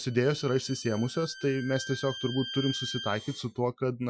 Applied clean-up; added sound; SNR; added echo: classical method Wiener filter.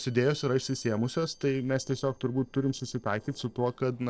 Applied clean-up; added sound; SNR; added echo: neural separator model SepFormer DNS4.